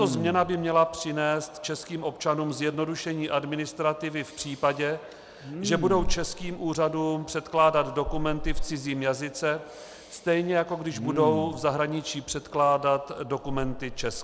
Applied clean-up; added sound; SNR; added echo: none; Respiratory sounds; 8 dB; none.